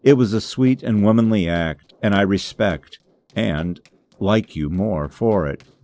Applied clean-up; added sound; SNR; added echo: neural separator model SepFormer DNS4.